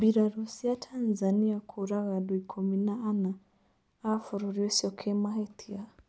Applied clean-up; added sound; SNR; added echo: none; none; none; none.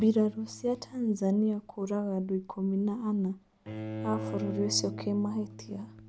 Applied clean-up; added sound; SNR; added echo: none; Bowed string instrument; 11 dB; none.